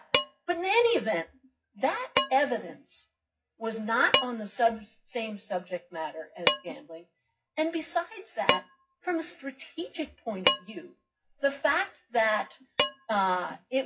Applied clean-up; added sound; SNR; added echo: classical method WPE with log-MMSE.